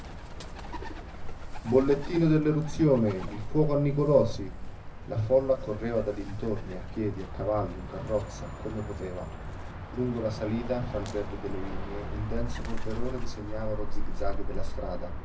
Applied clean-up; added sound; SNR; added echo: none; Bird; 3 dB; reverberation time 0.4 s.